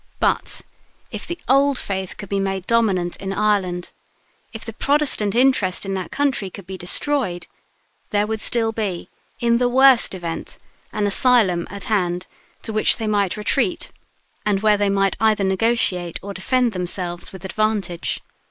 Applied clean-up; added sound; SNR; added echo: neural mask model Resemble Enhance denoiser.